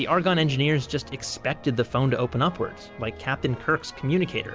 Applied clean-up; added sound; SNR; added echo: none; none; none; none.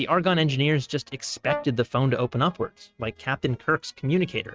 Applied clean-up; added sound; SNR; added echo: neural mask model RNNoise.